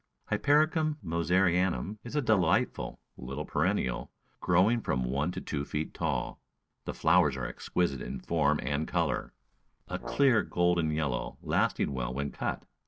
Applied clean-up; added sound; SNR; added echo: none; Brass instrument; 15 dB; none.